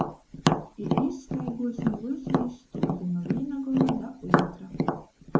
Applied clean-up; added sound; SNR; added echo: none; Tap; -3 dB; reverberation time 0.3 s.